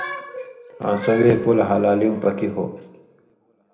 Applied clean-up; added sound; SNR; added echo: none; none; none; reverberation time 0.9 s.